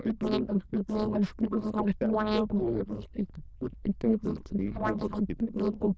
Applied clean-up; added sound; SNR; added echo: neural diffusion model UNIVERSE++.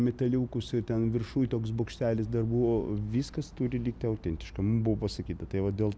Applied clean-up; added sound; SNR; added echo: none; none; none; none.